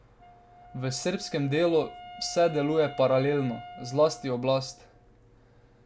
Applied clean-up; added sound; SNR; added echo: none; Wind instrument, woodwind instrument; 18 dB; none.